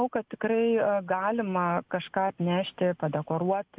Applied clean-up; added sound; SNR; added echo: none; none; none; none.